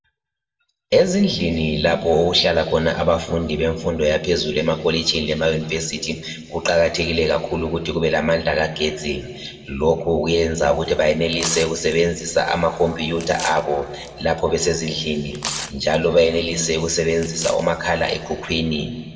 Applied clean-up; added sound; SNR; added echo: none; Tearing; 15 dB; reverberation time 1.9 s.